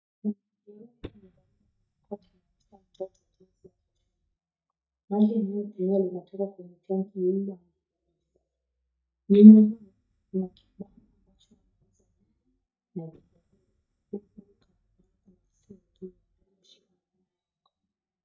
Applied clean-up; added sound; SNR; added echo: neural mask model DeepFilterNet 3.